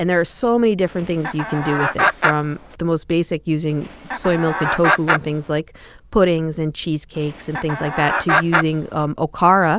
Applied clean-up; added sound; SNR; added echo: none; Chicken, rooster; 3 dB; none.